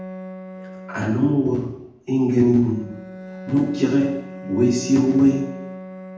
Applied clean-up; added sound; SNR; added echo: none; Bowed string instrument; 15 dB; reverberation time 0.8 s.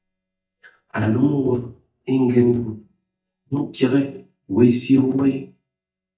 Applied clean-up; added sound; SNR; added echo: neural mask model DeepFilterNet 3.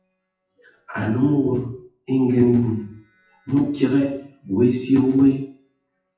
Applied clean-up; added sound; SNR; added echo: classical method WPE with log-MMSE.